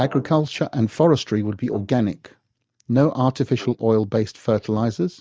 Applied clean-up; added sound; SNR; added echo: neural mask model DeepFilterNet 3.